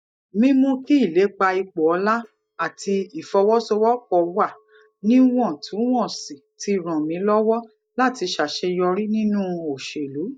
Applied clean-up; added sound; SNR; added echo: neural mask model DeepFilterNet 3.